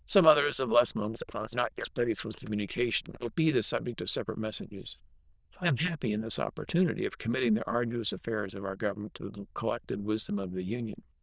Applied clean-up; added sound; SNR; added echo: neural diffusion model UNIVERSE++.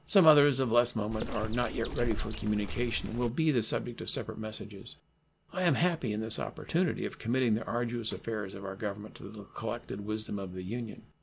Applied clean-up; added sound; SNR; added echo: none; Bird; 5 dB; none.